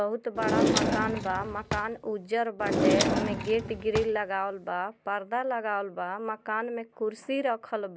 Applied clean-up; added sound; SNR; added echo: none; Drawer open or close; -1 dB; none.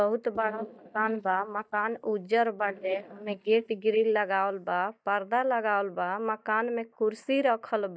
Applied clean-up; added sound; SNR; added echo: neural mask model DeepFilterNet 3.